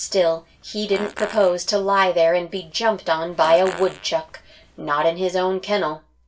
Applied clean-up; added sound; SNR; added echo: none; Fart; 18 dB; reverberation time 0.2 s.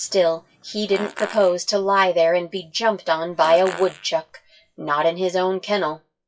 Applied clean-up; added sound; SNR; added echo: classical method WPE with log-MMSE.